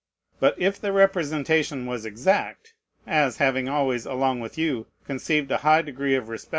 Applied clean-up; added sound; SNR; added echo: none; none; none; none.